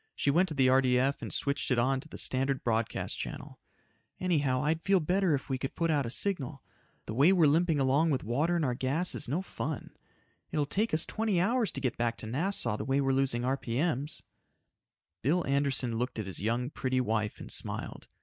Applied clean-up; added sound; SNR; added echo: none; none; none; none.